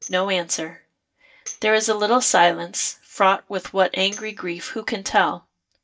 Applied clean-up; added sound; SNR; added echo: neural mask model DeepFilterNet 3.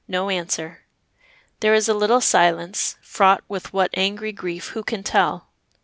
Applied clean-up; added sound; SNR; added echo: none; none; none; none.